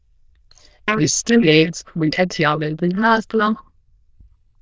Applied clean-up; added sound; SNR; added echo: neural diffusion model UNIVERSE++.